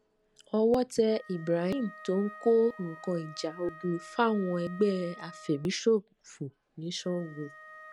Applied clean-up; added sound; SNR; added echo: none; Wind instrument, woodwind instrument; 20 dB; none.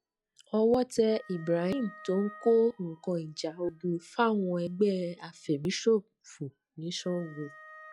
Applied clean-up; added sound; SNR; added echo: classical method log-MMSE.